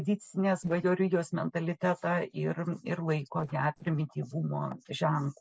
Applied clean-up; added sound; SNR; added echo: neural separator model SepFormer DNS4.